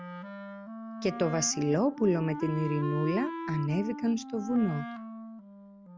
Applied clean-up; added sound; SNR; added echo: none; Wind instrument, woodwind instrument; 9 dB; none.